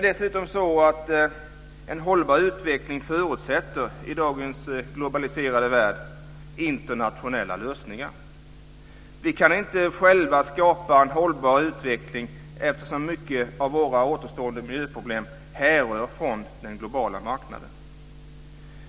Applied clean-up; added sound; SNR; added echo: none; none; none; none.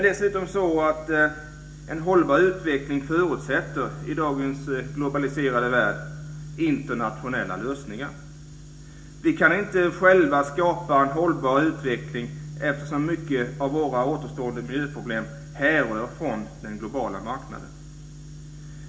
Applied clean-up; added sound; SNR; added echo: none; none; none; reverberation time 0.4 s.